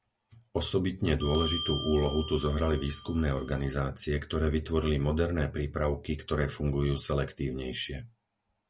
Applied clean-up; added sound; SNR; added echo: none; Bell; 10 dB; none.